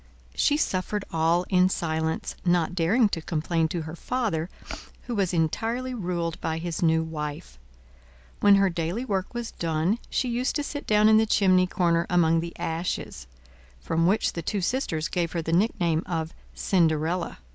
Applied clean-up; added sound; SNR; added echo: none; none; none; none.